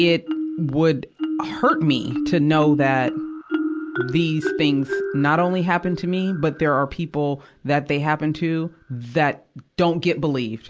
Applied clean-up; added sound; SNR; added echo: none; Marimba, xylophone; 8 dB; none.